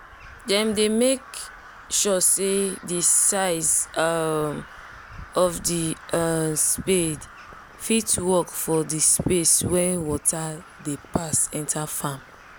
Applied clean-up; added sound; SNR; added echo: none; Crow; 20 dB; none.